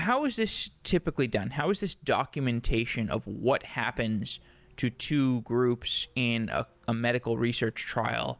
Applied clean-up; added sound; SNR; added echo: none; none; none; none.